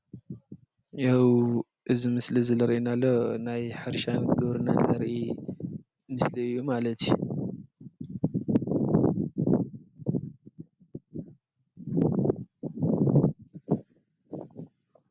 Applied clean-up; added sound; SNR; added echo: none; none; none; none.